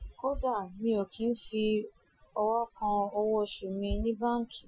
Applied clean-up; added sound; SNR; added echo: classical method Wiener filter.